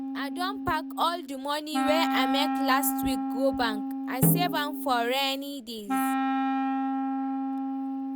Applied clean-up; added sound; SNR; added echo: none; Snare drum + Wind instrument, woodwind instrument; -2 dB; none.